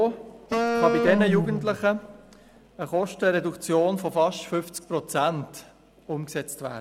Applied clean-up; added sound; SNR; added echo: none; Wind instrument, woodwind instrument; 0 dB; none.